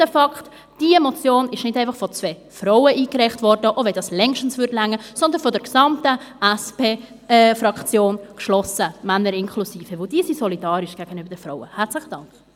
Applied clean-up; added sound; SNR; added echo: none; none; none; none.